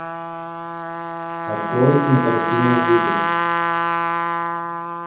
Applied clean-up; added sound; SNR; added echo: none; Trumpet; 0 dB; reverberation time 0.7 s.